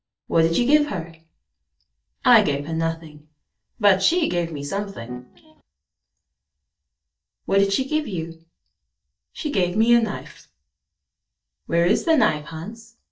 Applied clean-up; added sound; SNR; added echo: neural mask model DeepFilterNet 3.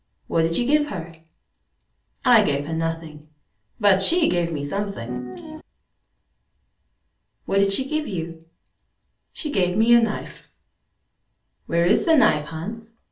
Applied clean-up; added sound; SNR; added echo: none; Piano; 6 dB; reverberation time 0.3 s.